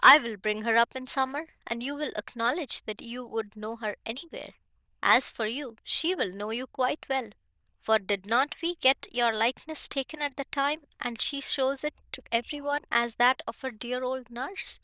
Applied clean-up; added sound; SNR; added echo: neural diffusion model UNIVERSE++.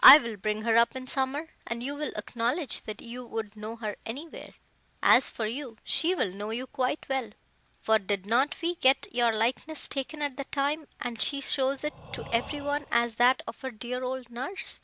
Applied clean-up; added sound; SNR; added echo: none; Breathing; 18 dB; none.